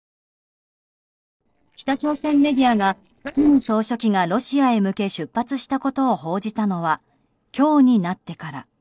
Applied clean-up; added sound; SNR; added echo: neural separator model SepFormer DNS4.